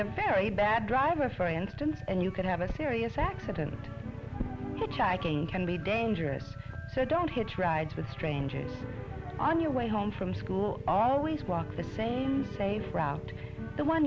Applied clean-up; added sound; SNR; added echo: none; Idling / Motorcycle; 10 dB; none.